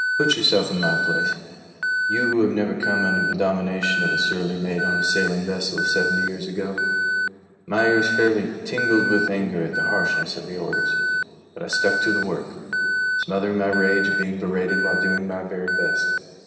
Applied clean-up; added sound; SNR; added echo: none; Alarm; 0 dB; reverberation time 2.4 s.